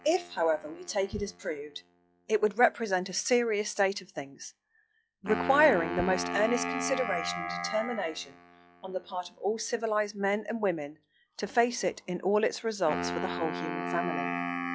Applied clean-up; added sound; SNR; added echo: classical method log-MMSE.